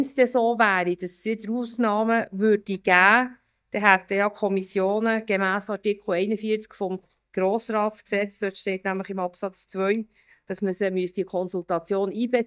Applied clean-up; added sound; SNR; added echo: neural mask model DeepFilterNet 3.